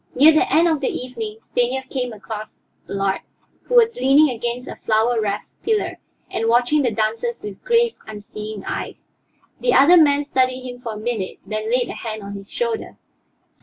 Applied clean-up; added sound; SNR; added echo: none; none; none; none.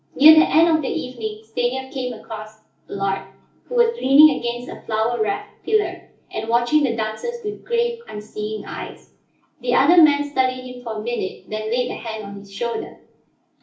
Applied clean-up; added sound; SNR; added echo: none; none; none; reverberation time 0.4 s.